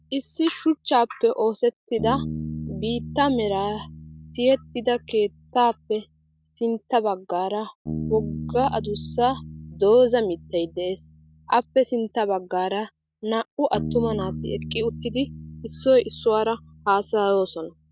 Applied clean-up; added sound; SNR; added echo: none; Bass guitar; 12 dB; none.